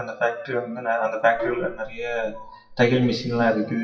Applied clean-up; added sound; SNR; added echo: classical method WPE with log-MMSE.